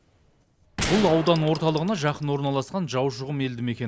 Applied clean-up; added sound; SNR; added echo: none; Gunshot, gunfire; 8 dB; none.